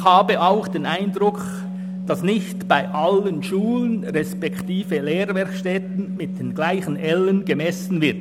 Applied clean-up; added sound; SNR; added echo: none; Organ; 7 dB; none.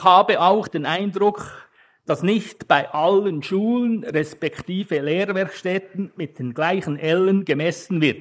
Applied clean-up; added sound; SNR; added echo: neural mask model Resemble Enhance denoiser.